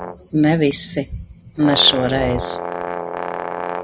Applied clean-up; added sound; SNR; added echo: none; Brass instrument; 7 dB; none.